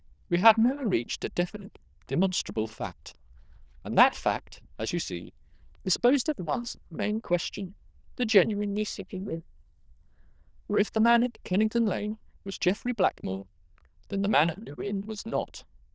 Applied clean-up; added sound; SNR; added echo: neural diffusion model UNIVERSE++.